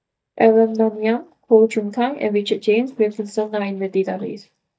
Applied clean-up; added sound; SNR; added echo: neural mask model DeepFilterNet 3.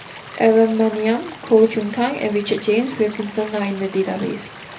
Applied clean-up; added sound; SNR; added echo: none; Stream / Liquid; 17 dB; reverberation time 0.3 s.